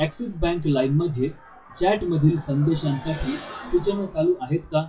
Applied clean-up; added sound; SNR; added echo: classical method WPE with log-MMSE.